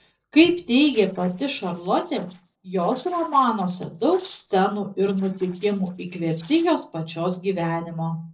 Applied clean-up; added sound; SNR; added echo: neural separator model SepFormer DNS4.